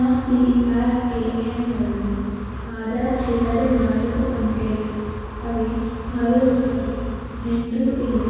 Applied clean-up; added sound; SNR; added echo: none; Wind; 8 dB; reverberation time 2.0 s.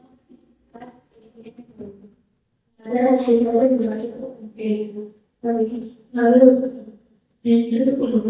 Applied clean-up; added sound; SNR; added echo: neural mask model DeepFilterNet 3.